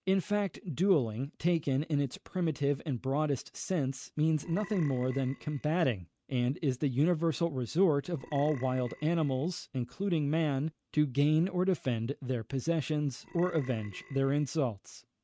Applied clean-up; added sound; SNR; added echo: neural mask model RNNoise.